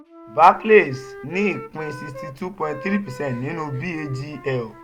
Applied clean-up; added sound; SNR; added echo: none; Wind instrument, woodwind instrument; 16 dB; none.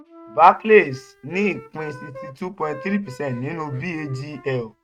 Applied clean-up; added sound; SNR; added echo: neural mask model RNNoise.